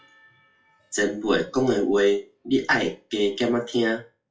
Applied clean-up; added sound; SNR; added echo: classical method WPE with log-MMSE.